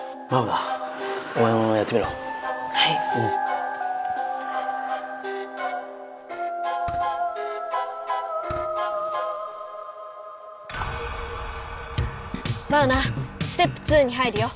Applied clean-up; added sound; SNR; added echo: none; Fireworks; 19 dB; none.